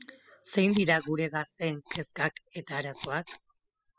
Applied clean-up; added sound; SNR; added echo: classical method spectral subtraction.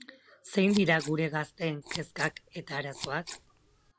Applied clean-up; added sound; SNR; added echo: none; Scissors; 14 dB; none.